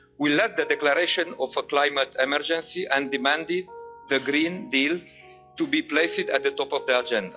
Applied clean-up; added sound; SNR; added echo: classical method log-MMSE.